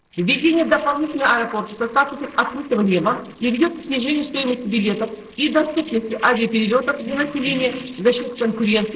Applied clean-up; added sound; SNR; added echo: neural separator model SepFormer DNS4.